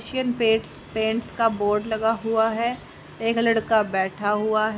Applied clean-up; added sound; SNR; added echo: none; none; none; none.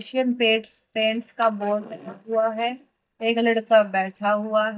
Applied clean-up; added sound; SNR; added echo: neural mask model DeepFilterNet 3.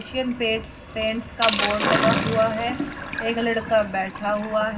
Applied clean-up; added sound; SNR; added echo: none; Sink (filling or washing); 4 dB; reverberation time 0.4 s.